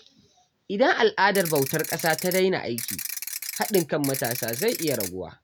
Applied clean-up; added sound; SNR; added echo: none; Ratchet, pawl / Percussion; 7 dB; none.